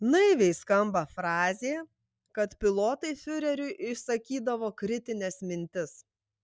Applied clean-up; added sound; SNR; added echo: none; none; none; none.